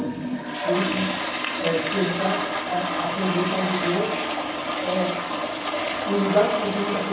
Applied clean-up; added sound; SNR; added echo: none; Toilet flush; 0 dB; reverberation time 0.7 s.